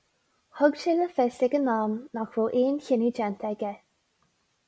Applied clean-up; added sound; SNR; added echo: none; none; none; none.